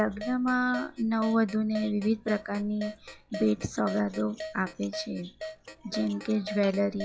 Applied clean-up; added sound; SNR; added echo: classical method log-MMSE.